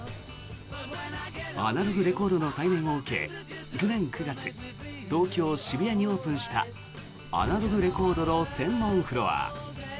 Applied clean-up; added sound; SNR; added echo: none; Fireworks; 15 dB; none.